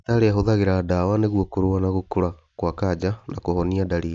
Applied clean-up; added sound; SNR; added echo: none; none; none; none.